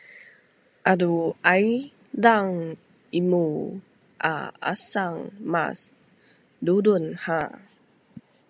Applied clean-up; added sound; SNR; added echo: none; none; none; none.